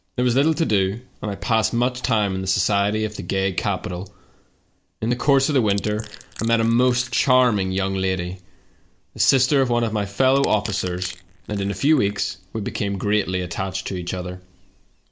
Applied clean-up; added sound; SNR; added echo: neural mask model Resemble Enhance denoiser.